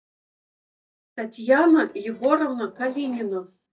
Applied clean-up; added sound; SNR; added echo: neural mask model DeepFilterNet 3.